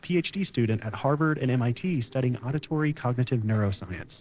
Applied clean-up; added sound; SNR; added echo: neural separator model SepFormer DNS4.